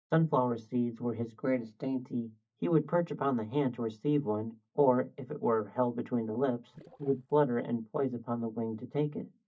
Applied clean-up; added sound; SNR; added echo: neural mask model DeepFilterNet 3.